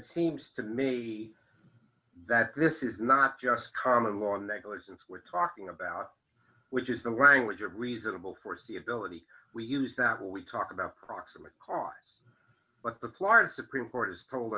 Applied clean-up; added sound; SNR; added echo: none; none; none; none.